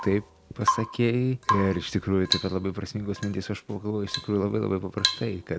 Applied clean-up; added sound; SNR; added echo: none; Drip / Water tap, faucet / Rain; 5 dB; none.